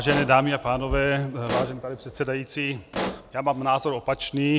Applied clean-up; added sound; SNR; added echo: none; Explosion; 9 dB; none.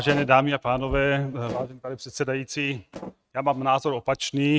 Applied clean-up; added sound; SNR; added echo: neural mask model RNNoise.